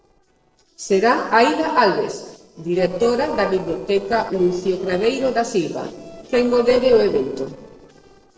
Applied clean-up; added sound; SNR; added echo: neural separator model SepFormer DNS4.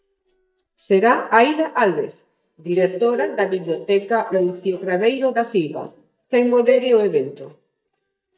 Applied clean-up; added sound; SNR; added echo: neural mask model DeepFilterNet 3.